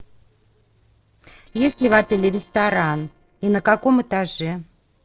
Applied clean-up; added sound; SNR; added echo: neural separator model SepFormer DNS4.